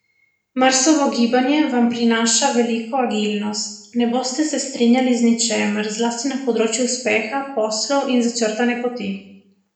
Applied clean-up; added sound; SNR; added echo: none; none; none; reverberation time 0.7 s.